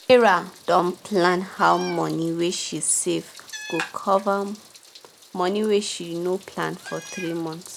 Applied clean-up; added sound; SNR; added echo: none; Meow; 20 dB; none.